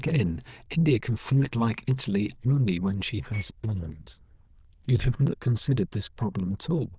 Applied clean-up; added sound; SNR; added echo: neural diffusion model UNIVERSE++.